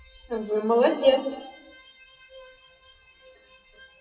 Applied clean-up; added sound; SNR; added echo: classical method WPE with log-MMSE.